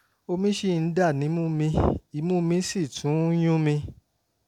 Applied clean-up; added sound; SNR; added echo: none; none; none; none.